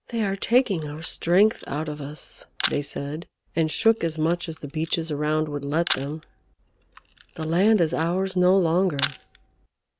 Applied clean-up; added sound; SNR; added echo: none; Camera; 14 dB; none.